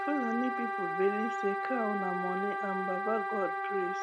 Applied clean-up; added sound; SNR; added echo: none; Wind instrument, woodwind instrument; 0 dB; none.